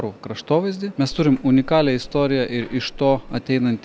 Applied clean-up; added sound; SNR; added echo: none; Water / Splash, splatter; 16 dB; none.